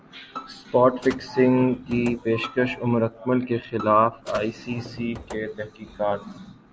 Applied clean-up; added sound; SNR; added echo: none; Car + Bowed string instrument; 18 dB; none.